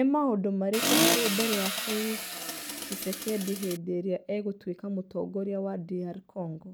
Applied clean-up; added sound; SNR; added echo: none; Accelerating, revving, vroom; -1 dB; none.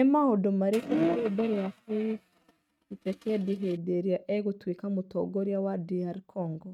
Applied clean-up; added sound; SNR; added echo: neural mask model RNNoise.